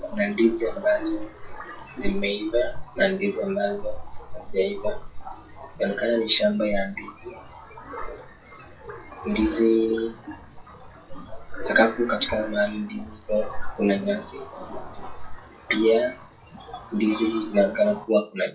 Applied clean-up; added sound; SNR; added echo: classical method WPE with log-MMSE.